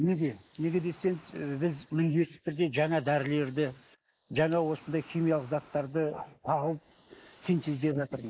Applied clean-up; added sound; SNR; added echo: neural mask model Resemble Enhance denoiser.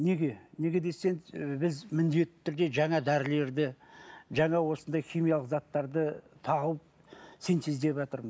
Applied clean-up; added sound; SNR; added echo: none; none; none; none.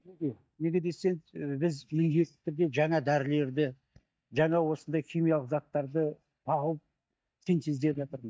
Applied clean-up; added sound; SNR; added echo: neural mask model DeepFilterNet 3.